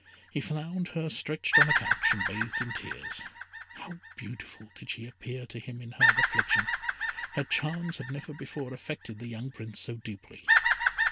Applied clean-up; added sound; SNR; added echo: none; Bird vocalization, bird call, bird song; -5 dB; none.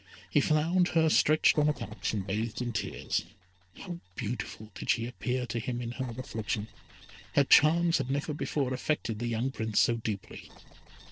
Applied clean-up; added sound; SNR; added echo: neural separator model SepFormer DNS4.